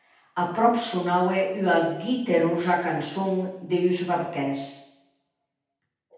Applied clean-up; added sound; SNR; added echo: none; none; none; reverberation time 0.8 s.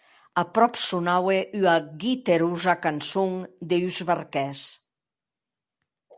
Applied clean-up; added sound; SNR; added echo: none; none; none; none.